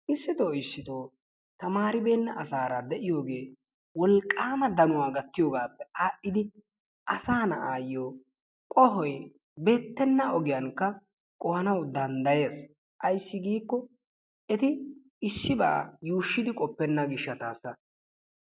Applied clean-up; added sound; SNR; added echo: none; none; none; none.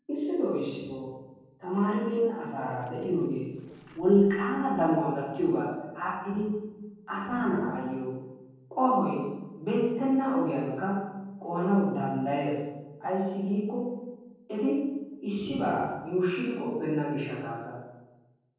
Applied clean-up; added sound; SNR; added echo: neural separator model SepFormer DNS4.